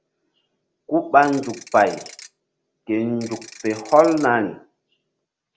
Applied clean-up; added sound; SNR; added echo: none; Ratchet, pawl / Percussion; 19 dB; none.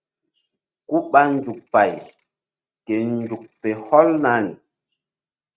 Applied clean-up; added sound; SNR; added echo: neural mask model RNNoise.